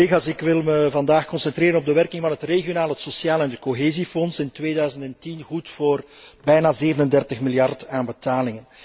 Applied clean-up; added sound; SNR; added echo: none; none; none; none.